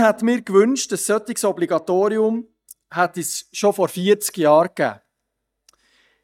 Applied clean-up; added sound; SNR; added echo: neural mask model DeepFilterNet 3.